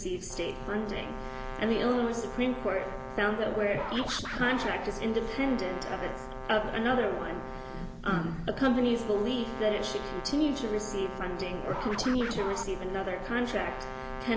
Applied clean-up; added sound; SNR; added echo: none; Scratching (performance technique) + Brass instrument; 9 dB; none.